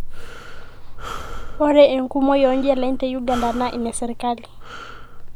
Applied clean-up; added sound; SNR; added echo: none; Breathing; 8 dB; none.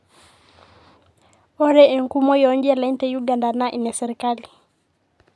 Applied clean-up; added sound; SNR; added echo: none; none; none; none.